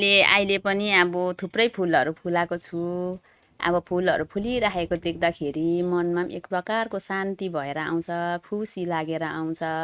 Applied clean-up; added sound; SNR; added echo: neural mask model RNNoise.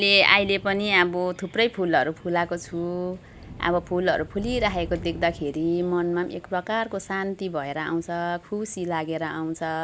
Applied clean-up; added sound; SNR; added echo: none; Thunder / Rain; 18 dB; none.